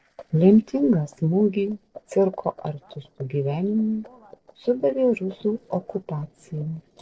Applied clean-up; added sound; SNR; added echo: neural separator model SepFormer DNS4.